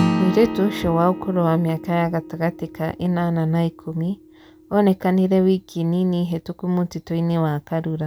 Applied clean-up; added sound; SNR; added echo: none; Acoustic guitar / Strum; 10 dB; none.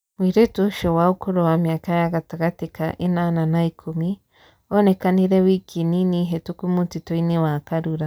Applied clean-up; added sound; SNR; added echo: none; none; none; none.